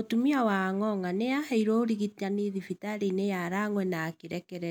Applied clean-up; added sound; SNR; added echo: none; none; none; none.